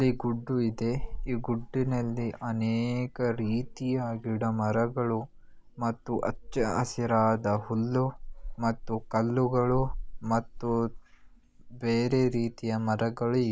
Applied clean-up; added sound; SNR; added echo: none; Meow / Purr; 12 dB; none.